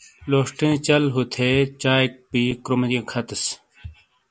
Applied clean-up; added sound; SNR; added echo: none; none; none; none.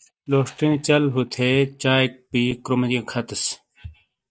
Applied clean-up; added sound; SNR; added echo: neural mask model DeepFilterNet 3.